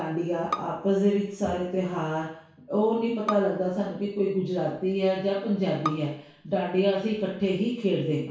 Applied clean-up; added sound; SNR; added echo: none; Bowed string instrument; 13 dB; reverberation time 0.6 s.